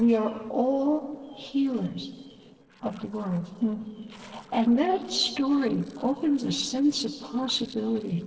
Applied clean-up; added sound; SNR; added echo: neural separator model SepFormer DNS4.